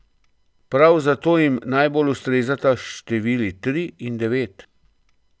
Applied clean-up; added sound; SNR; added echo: none; none; none; none.